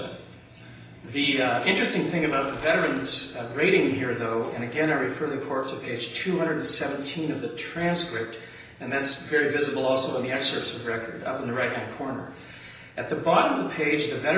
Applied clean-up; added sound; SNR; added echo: none; Tearing; 19 dB; reverberation time 0.9 s.